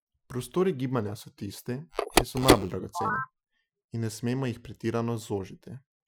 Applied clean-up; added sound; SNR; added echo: classical method Wiener filter.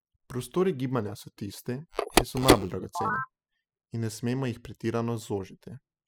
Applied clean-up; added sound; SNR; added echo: classical method spectral subtraction.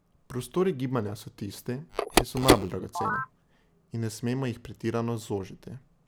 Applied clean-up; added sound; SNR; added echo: none; Telephone; -3 dB; none.